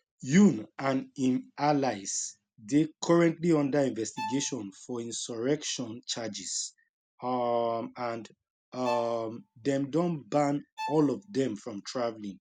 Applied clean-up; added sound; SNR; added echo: none; Bowed string instrument; 13 dB; none.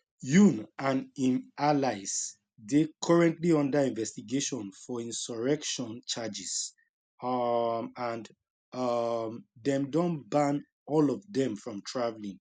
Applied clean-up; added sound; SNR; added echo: none; none; none; none.